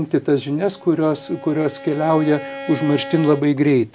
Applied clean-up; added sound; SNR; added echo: none; Bowed string instrument; 16 dB; none.